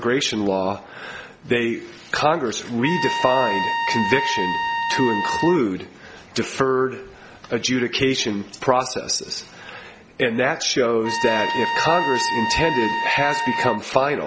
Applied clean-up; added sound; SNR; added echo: none; Trumpet; 2 dB; none.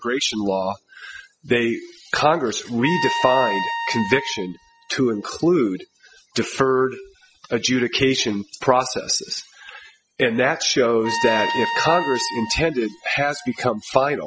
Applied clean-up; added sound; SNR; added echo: classical method spectral subtraction.